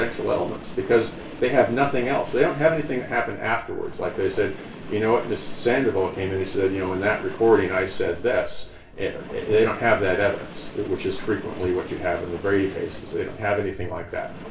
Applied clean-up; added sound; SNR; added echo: none; Train; 16 dB; reverberation time 0.3 s.